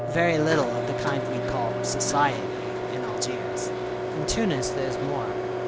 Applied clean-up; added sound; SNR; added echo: none; Microwave oven; 0 dB; none.